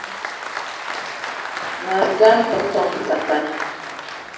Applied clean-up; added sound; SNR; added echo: none; Applause; 7 dB; reverberation time 0.9 s.